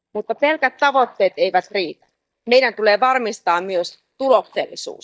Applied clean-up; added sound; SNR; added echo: neural mask model DeepFilterNet 3.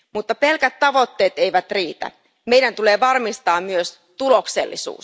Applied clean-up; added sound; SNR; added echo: none; none; none; none.